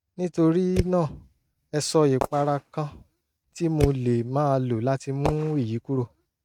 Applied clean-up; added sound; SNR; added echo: neural mask model RNNoise.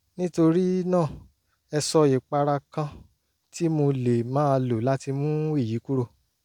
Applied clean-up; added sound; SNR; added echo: none; none; none; none.